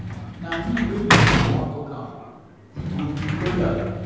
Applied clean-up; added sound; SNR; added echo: none; Sliding door / Slam; -4 dB; reverberation time 1.2 s.